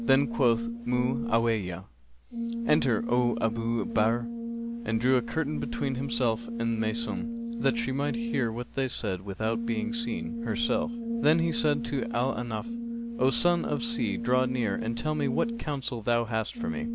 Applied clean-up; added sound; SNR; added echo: none; Brass instrument; 5 dB; none.